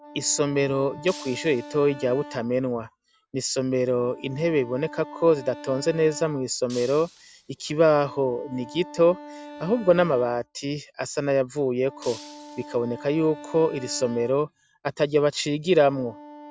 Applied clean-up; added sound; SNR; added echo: none; Wind instrument, woodwind instrument + Shatter; 18 dB; none.